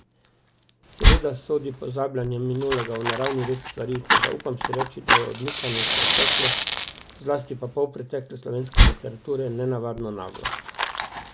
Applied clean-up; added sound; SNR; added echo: none; Fire; -5 dB; none.